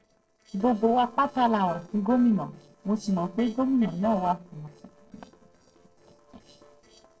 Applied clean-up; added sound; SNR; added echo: neural separator model SepFormer DNS4.